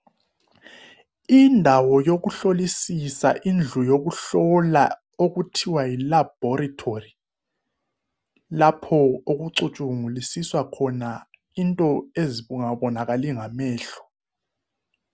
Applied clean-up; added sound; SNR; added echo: none; none; none; none.